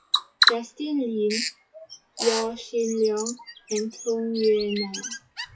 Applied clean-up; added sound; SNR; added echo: classical method WPE with log-MMSE.